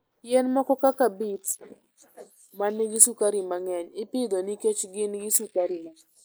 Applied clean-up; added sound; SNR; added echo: neural mask model Resemble Enhance denoiser.